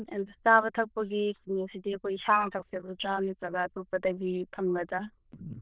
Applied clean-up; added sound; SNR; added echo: neural diffusion model UNIVERSE++.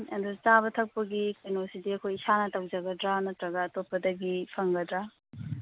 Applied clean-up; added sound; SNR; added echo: none; none; none; none.